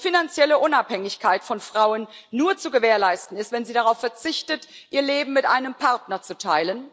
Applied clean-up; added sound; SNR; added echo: none; none; none; none.